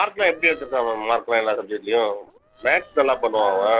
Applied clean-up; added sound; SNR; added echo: neural separator model SepFormer DNS4.